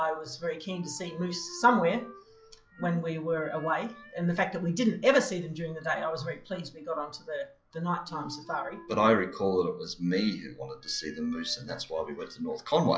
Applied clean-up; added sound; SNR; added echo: classical method log-MMSE.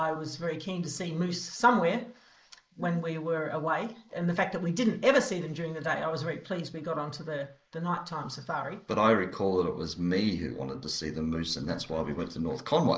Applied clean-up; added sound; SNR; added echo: neural mask model Resemble Enhance denoiser.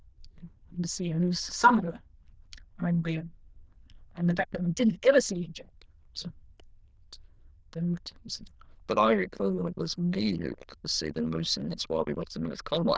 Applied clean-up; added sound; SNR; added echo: neural diffusion model UNIVERSE++.